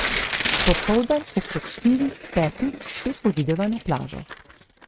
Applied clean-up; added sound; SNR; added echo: neural mask model RNNoise.